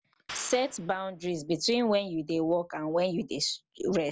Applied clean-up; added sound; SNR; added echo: none; Clapping; 19 dB; none.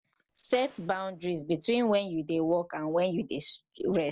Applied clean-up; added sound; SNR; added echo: neural separator model SepFormer DNS4.